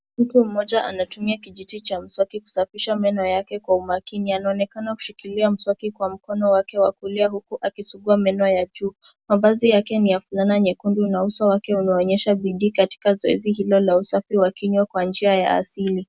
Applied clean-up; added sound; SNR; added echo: none; none; none; none.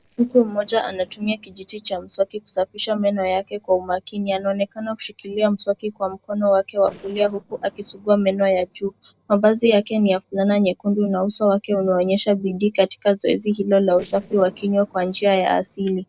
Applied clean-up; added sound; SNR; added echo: neural separator model SepFormer DNS4.